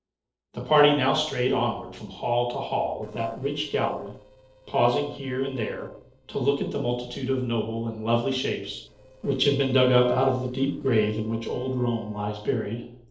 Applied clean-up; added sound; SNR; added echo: neural separator model SepFormer DNS4.